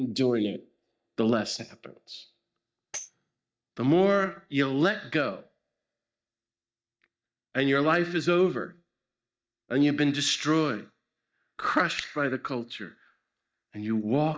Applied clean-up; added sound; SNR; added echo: neural mask model DeepFilterNet 3.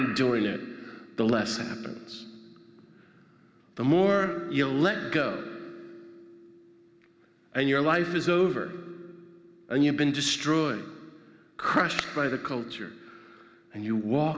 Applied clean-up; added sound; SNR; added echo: none; none; none; none.